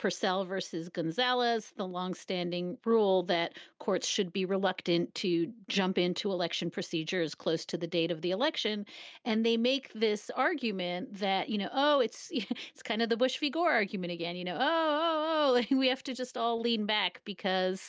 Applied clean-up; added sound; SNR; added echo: none; none; none; none.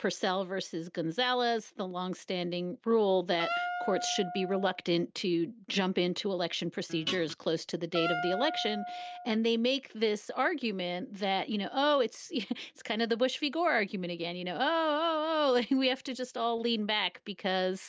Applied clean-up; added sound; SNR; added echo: none; Guitar + Wind instrument, woodwind instrument; 7 dB; none.